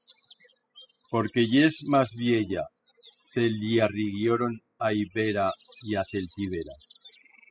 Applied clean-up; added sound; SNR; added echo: classical method spectral subtraction.